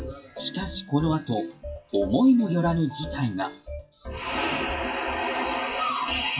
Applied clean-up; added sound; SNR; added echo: classical method WPE with log-MMSE.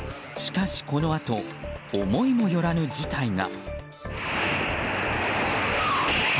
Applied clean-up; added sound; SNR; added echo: none; none; none; none.